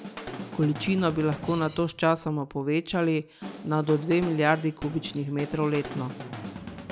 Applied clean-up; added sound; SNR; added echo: none; Drum / Drum kit; 13 dB; none.